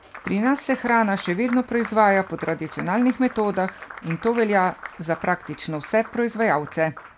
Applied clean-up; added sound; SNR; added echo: none; Applause; 17 dB; none.